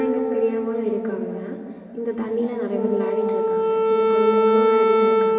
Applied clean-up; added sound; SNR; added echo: none; Wind instrument, woodwind instrument; -4 dB; reverberation time 2.8 s.